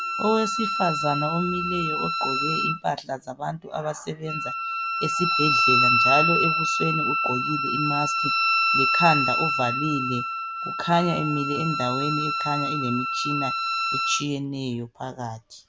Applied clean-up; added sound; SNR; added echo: none; Wind instrument, woodwind instrument; -3 dB; none.